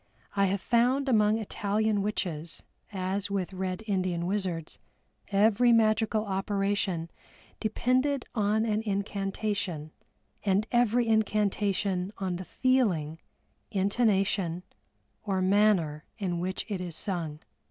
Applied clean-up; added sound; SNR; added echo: none; none; none; none.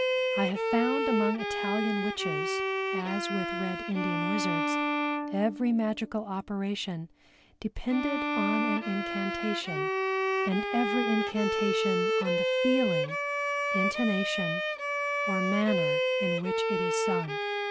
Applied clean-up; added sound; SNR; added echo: none; Bowed string instrument; -2 dB; none.